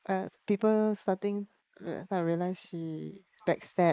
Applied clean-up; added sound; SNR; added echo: neural mask model Resemble Enhance denoiser.